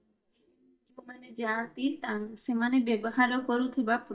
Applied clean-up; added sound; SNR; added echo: neural mask model DeepFilterNet 3.